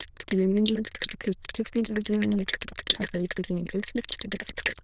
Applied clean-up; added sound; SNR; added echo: neural diffusion model UNIVERSE++.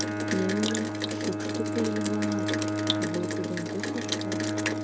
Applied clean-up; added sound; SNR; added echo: none; Rain + Bowed string instrument; -5 dB; none.